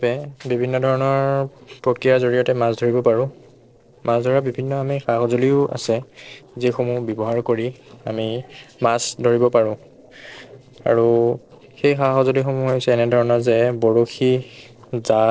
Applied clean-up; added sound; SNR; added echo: neural separator model SepFormer DNS4.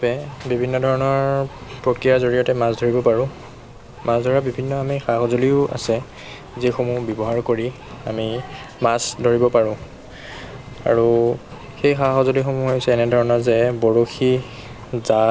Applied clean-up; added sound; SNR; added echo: none; Engine; 18 dB; none.